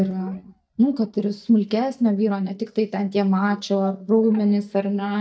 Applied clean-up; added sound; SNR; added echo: neural mask model DeepFilterNet 3.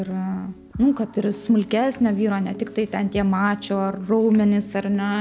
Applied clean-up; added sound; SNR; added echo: none; none; none; none.